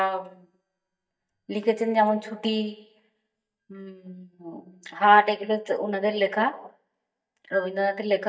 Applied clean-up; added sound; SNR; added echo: neural mask model DeepFilterNet 3.